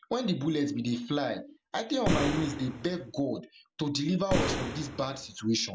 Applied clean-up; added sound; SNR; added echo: none; Boom; 1 dB; none.